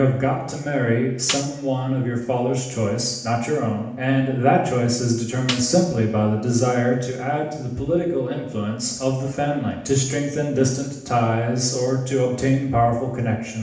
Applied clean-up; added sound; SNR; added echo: none; Snare drum; 13 dB; reverberation time 0.8 s.